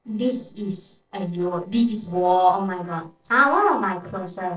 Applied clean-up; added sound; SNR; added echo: neural separator model SepFormer DNS4.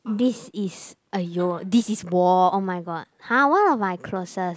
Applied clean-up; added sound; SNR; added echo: none; none; none; none.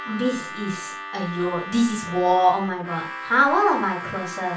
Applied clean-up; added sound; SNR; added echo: none; Harmonica; 11 dB; reverberation time 0.3 s.